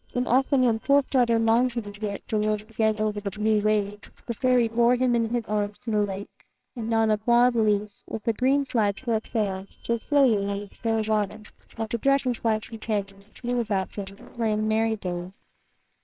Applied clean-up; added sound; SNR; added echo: neural separator model SepFormer WHAMR!.